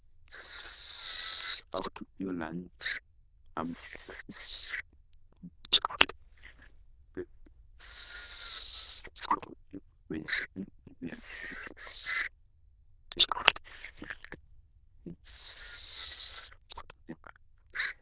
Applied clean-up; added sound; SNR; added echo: neural diffusion model UNIVERSE++.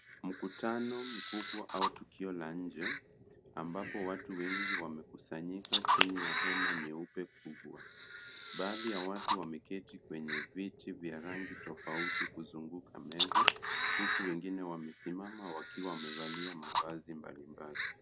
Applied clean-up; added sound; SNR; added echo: none; Camera; -3 dB; none.